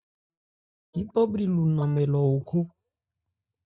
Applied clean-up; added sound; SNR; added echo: neural mask model DeepFilterNet 3.